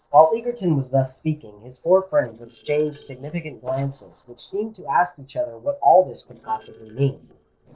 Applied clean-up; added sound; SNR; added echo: neural separator model SepFormer DNS4.